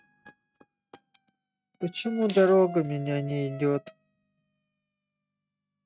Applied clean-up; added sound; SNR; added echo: neural mask model RNNoise.